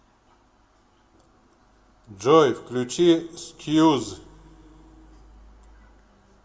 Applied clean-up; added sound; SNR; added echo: none; none; none; reverberation time 1.2 s.